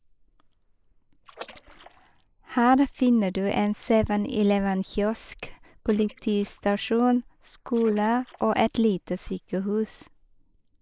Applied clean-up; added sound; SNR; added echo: neural mask model Resemble Enhance denoiser.